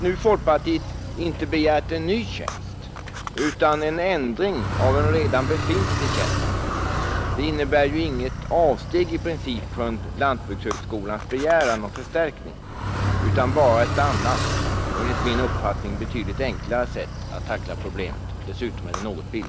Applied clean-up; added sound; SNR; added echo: none; Car; 3 dB; none.